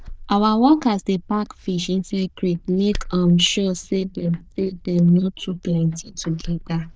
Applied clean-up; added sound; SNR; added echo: neural diffusion model UNIVERSE++.